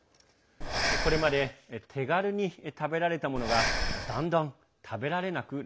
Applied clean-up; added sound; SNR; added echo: none; Breathing; 3 dB; none.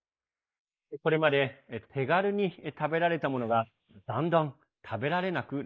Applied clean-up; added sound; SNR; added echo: neural mask model Resemble Enhance denoiser.